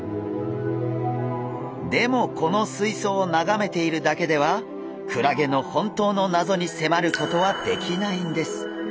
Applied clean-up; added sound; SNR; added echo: none; none; none; none.